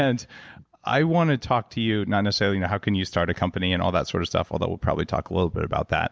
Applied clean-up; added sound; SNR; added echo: none; none; none; none.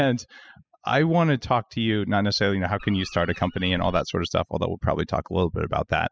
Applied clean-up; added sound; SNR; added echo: classical method spectral subtraction.